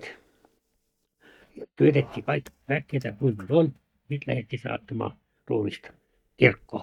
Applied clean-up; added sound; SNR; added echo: neural mask model DeepFilterNet 3.